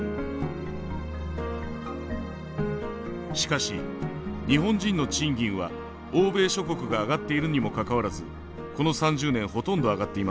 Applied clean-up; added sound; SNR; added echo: none; none; none; none.